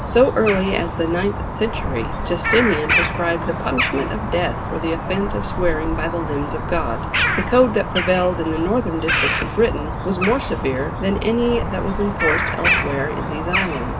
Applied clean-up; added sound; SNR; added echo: none; Bird vocalization, bird call, bird song; 1 dB; reverberation time 0.2 s.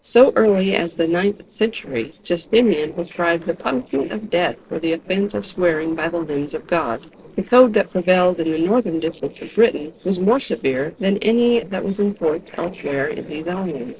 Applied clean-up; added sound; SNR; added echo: neural separator model SepFormer DNS4.